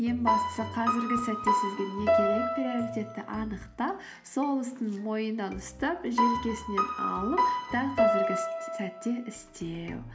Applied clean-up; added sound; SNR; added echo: none; Piano; -3 dB; none.